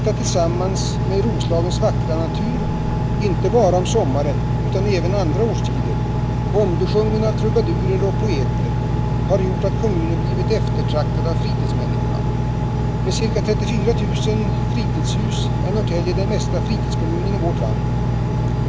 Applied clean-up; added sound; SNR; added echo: none; Engine; -5 dB; none.